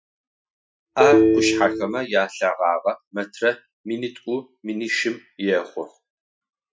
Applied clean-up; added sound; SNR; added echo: classical method Wiener filter.